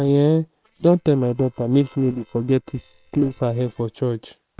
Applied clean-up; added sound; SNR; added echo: neural separator model SepFormer WHAM!.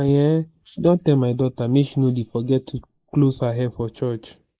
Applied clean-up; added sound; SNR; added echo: neural mask model Resemble Enhance denoiser.